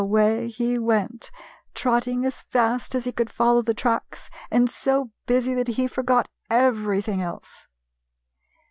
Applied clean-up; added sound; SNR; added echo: none; none; none; none.